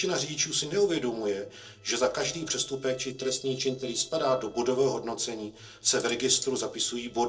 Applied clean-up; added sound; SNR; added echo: neural separator model SepFormer DNS4.